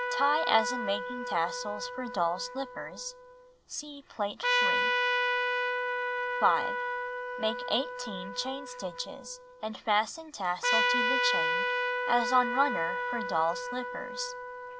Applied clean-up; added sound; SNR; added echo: none; Trumpet; -1 dB; none.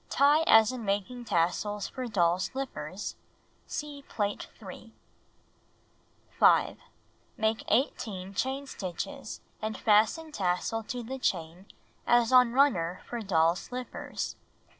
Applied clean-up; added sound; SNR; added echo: none; none; none; none.